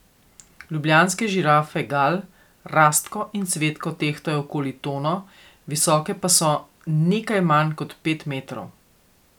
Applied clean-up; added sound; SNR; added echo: none; none; none; none.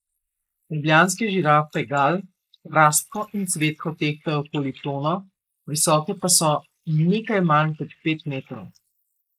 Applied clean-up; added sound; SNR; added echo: neural mask model Resemble Enhance denoiser.